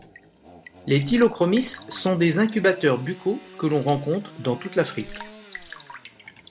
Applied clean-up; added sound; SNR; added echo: none; Sawing / Engine + Raindrop / Drip; 18 dB; none.